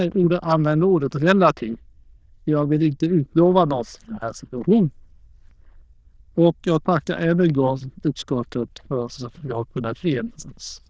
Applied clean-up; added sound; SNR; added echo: neural diffusion model UNIVERSE++.